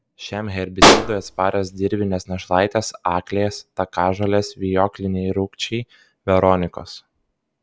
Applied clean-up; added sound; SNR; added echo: none; Explosion; -4 dB; none.